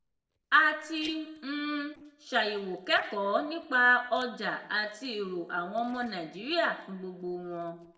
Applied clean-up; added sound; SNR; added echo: neural separator model SepFormer DNS4.